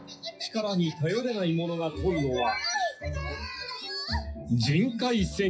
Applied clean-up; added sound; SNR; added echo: classical method WPE with log-MMSE.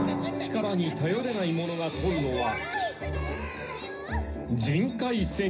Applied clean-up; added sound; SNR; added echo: none; Drum; 11 dB; reverberation time 0.5 s.